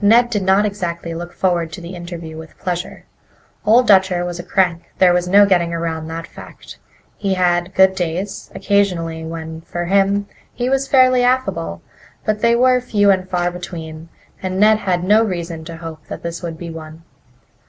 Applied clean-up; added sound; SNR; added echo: none; none; none; none.